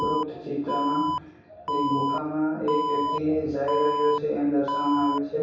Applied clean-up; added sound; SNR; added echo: none; Alarm; 3 dB; reverberation time 0.7 s.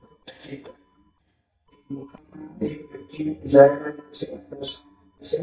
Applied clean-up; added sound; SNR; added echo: neural mask model DeepFilterNet 3.